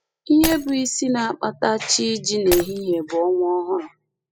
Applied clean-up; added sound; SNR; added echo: classical method spectral subtraction.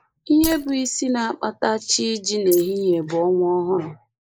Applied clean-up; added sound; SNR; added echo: neural mask model Resemble Enhance denoiser.